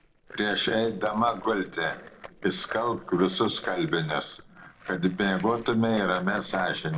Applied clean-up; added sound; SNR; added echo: neural separator model SepFormer DNS4.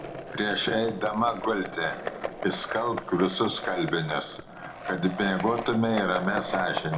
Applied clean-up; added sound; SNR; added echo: none; Skateboard; 9 dB; reverberation time 0.4 s.